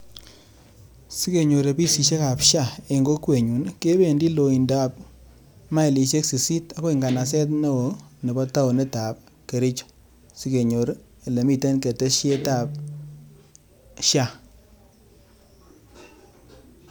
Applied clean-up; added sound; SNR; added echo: none; Guitar; 18 dB; none.